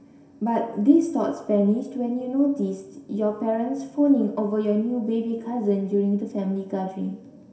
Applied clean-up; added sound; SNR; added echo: none; none; none; reverberation time 0.7 s.